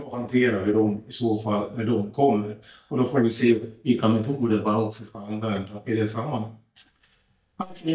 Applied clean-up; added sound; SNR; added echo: neural mask model DeepFilterNet 3.